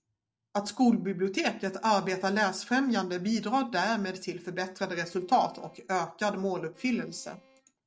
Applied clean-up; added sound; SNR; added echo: neural separator model SepFormer DNS4.